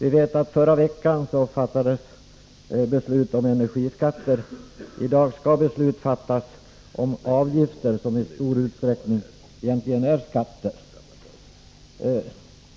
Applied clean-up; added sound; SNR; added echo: none; none; none; none.